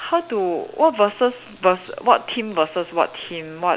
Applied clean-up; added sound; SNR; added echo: none; none; none; none.